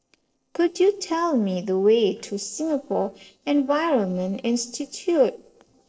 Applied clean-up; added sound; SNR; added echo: neural separator model SepFormer DNS4.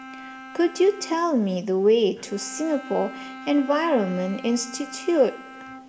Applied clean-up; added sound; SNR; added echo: none; Bowed string instrument; 16 dB; reverberation time 0.7 s.